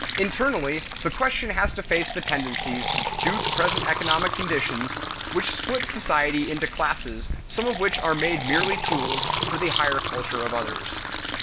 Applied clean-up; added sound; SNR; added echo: none; Fill (with liquid); 1 dB; none.